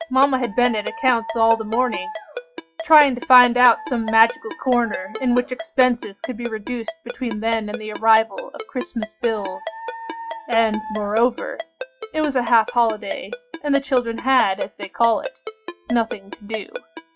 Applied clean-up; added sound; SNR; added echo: classical method log-MMSE.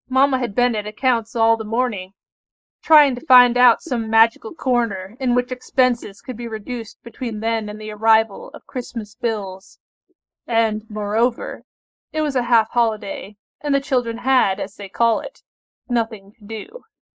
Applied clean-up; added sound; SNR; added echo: neural mask model Resemble Enhance denoiser.